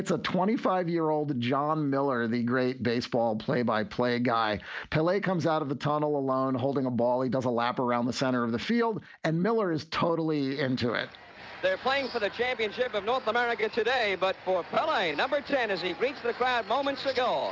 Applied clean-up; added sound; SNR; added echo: none; none; none; none.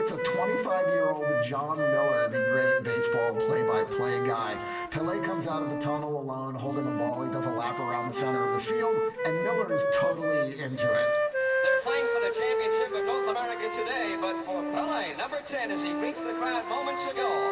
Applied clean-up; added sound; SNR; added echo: none; Wind instrument, woodwind instrument; -4 dB; reverberation time 1.0 s.